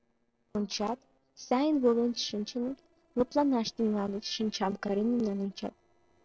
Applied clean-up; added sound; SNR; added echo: neural separator model SepFormer DNS4.